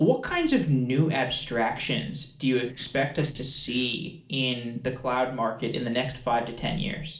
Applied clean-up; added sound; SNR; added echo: neural separator model SepFormer DNS4.